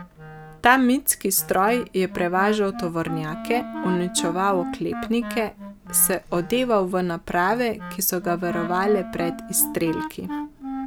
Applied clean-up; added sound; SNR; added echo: none; Wind instrument, woodwind instrument + Wind instrument, woodwind instrument; 11 dB; none.